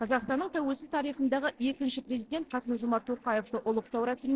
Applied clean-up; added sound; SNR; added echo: neural separator model SepFormer DNS4.